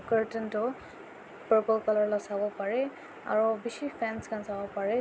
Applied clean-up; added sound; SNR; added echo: none; none; none; none.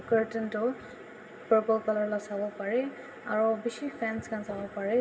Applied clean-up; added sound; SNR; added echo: none; Walk, footsteps; 15 dB; reverberation time 1.9 s.